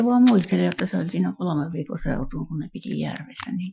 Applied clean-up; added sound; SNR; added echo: classical method Wiener filter.